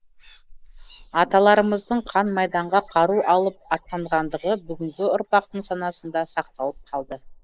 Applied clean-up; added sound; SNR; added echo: neural mask model Resemble Enhance denoiser.